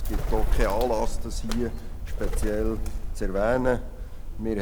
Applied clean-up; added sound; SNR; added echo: none; Bird; -3 dB; none.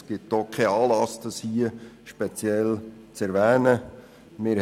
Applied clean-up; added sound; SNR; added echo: none; none; none; none.